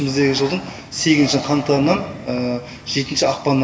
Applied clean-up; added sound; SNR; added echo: none; Breathing; 16 dB; reverberation time 1.6 s.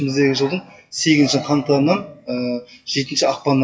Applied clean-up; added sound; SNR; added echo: classical method WPE with log-MMSE.